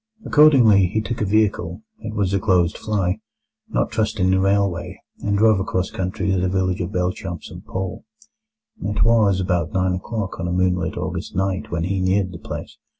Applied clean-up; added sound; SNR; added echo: none; none; none; none.